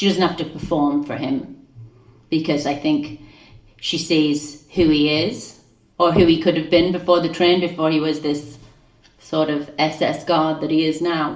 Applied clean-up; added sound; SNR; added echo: none; none; none; reverberation time 0.5 s.